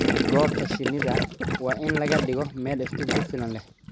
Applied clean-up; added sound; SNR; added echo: none; Gurgling; -1 dB; none.